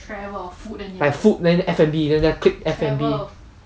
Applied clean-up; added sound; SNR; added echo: none; none; none; none.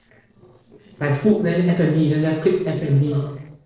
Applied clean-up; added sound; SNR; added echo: neural separator model SepFormer DNS4.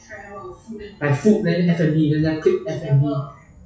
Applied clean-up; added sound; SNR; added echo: classical method WPE with log-MMSE.